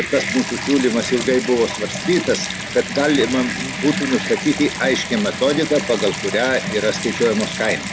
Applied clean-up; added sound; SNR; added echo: none; Bathtub (filling or washing) / Water tap, faucet; 6 dB; none.